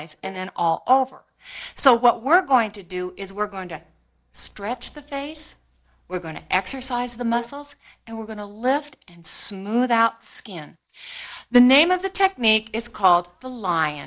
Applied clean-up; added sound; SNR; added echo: neural mask model DeepFilterNet 3.